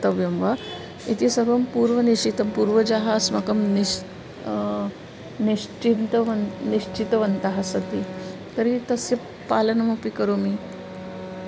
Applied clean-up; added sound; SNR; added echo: none; Bowed string instrument; 15 dB; none.